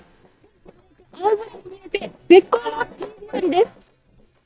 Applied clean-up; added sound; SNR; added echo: neural mask model DeepFilterNet 3.